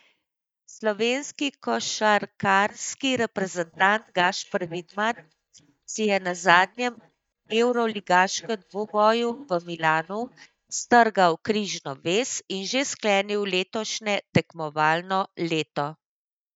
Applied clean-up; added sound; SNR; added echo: neural mask model DeepFilterNet 3.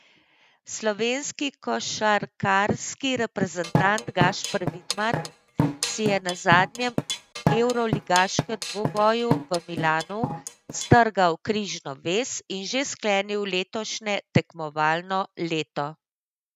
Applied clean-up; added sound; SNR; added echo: neural mask model RNNoise.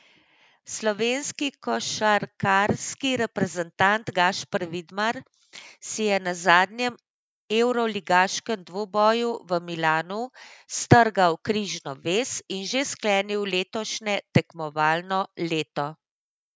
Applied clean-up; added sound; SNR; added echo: none; none; none; none.